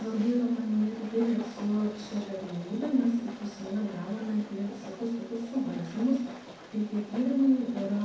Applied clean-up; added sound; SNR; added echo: none; Train; 16 dB; reverberation time 0.6 s.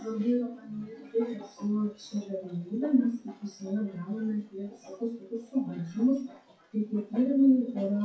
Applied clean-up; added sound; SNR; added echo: classical method WPE with log-MMSE.